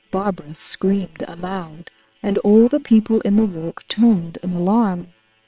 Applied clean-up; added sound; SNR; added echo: neural separator model SepFormer WHAM!.